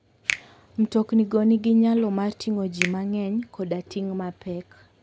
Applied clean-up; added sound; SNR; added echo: none; Finger snapping; 13 dB; none.